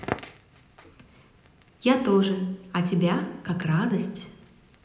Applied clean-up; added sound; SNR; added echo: none; Crackle; 16 dB; reverberation time 0.9 s.